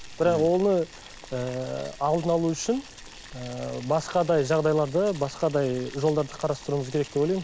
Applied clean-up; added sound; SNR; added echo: none; Boiling; 18 dB; none.